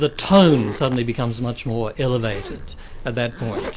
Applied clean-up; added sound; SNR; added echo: none; Zipper (clothing) + Zipper (clothing); 12 dB; none.